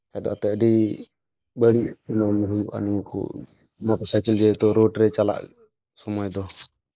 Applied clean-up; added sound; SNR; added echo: neural mask model Resemble Enhance denoiser.